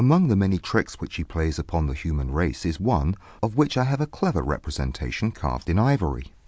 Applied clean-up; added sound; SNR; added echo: none; none; none; none.